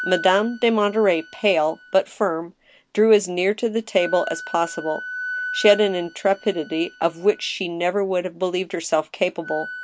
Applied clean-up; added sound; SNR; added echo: none; Wind instrument, woodwind instrument; 14 dB; none.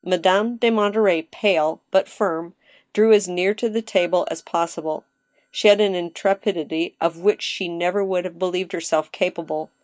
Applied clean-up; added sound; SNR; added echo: neural mask model DeepFilterNet 3.